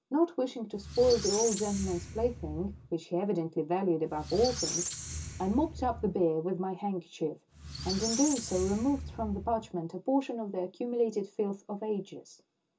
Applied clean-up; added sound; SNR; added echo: none; Squeak; 7 dB; reverberation time 0.2 s.